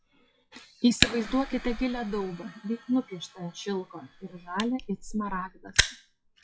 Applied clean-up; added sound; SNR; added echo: classical method log-MMSE.